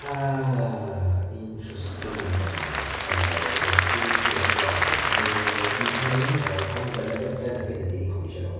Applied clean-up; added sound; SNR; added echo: none; Applause / Crowd; -1 dB; reverberation time 1.3 s.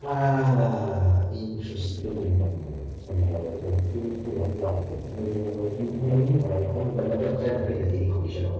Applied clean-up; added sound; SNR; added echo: neural separator model SepFormer DNS4.